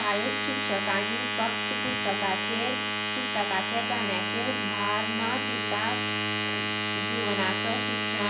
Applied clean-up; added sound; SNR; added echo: none; Domestic sounds, home sounds; -4 dB; reverberation time 0.5 s.